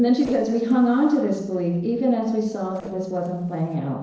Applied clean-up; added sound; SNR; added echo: neural separator model SepFormer DNS4.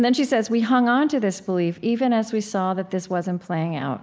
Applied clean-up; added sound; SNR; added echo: none; none; none; none.